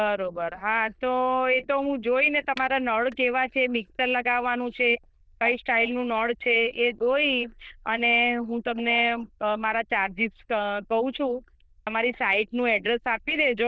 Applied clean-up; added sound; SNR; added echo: neural diffusion model UNIVERSE++.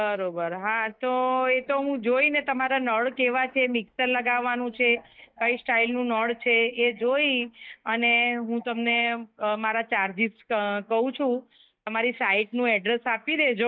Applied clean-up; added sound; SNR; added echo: neural mask model DeepFilterNet 3.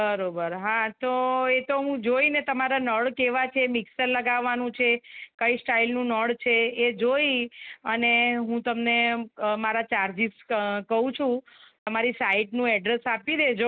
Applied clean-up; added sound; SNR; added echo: none; none; none; none.